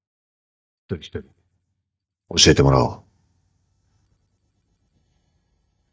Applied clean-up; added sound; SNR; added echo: neural mask model DeepFilterNet 3.